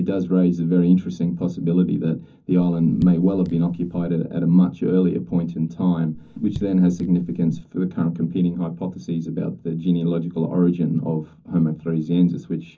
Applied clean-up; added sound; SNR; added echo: none; Raindrop / Drip; 17 dB; reverberation time 0.3 s.